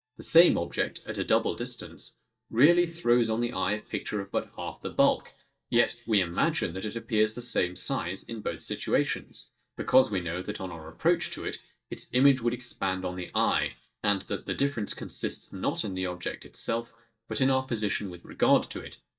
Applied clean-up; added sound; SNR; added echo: neural mask model DeepFilterNet 3.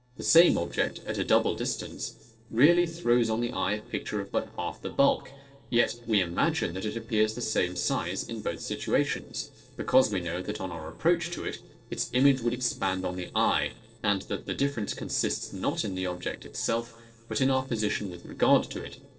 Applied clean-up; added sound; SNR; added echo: neural separator model SepFormer DNS4.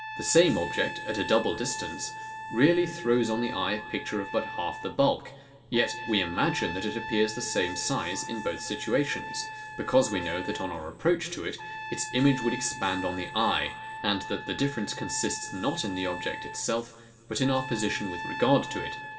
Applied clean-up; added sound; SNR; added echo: none; Trumpet; 10 dB; reverberation time 2.6 s.